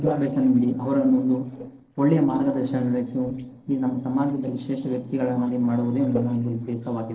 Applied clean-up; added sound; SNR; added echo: neural separator model SepFormer DNS4.